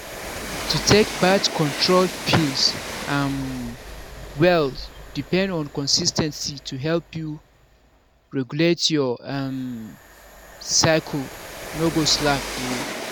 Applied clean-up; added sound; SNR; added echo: none; Train; 10 dB; none.